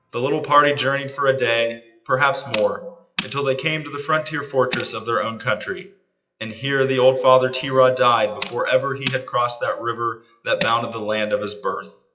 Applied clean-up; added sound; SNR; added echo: classical method WPE with log-MMSE.